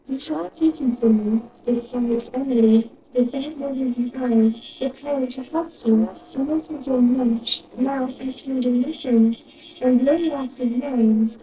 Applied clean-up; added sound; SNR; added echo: neural separator model SepFormer DNS4.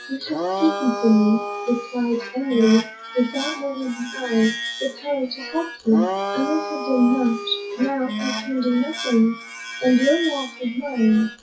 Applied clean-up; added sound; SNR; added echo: classical method WPE with log-MMSE.